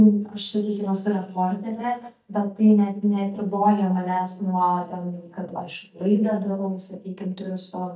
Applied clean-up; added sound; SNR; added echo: neural mask model DeepFilterNet 3.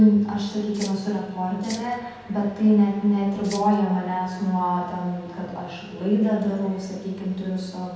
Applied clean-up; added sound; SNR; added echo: none; Rattle (instrument); 18 dB; reverberation time 0.8 s.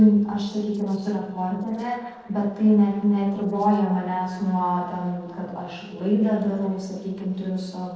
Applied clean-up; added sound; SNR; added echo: neural separator model SepFormer DNS4.